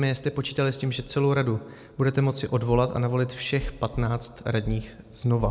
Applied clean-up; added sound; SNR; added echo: none; none; none; none.